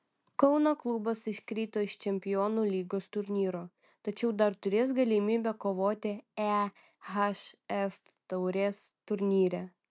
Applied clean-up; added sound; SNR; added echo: none; none; none; none.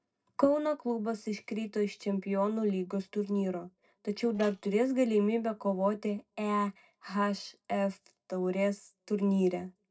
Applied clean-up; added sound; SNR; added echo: neural separator model SepFormer DNS4.